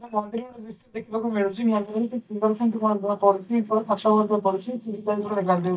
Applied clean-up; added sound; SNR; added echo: neural mask model DeepFilterNet 3.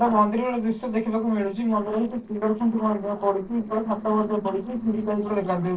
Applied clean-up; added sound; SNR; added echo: neural separator model SepFormer DNS4.